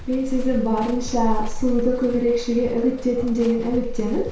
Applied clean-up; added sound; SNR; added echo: none; Livestock, farm animals, working animals; 5 dB; reverberation time 0.6 s.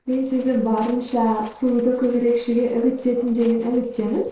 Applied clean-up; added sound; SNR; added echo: neural separator model SepFormer DNS4.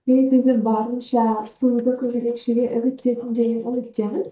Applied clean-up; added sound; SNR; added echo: neural mask model DeepFilterNet 3.